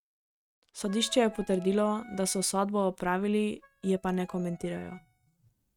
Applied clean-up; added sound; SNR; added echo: neural mask model RNNoise.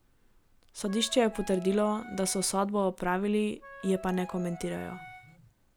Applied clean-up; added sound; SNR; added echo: none; Wind instrument, woodwind instrument; 16 dB; none.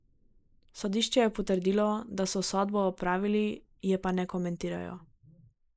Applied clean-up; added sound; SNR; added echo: neural mask model Resemble Enhance denoiser.